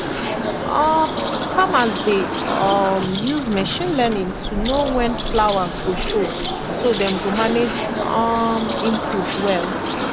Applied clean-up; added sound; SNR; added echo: none; Bird; 3 dB; none.